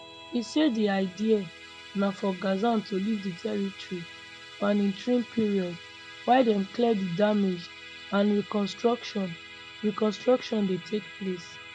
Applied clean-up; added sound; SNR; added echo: none; Musical instrument; 17 dB; none.